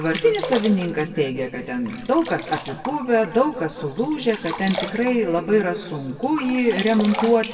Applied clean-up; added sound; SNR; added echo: none; Sink (filling or washing); 12 dB; reverberation time 1.6 s.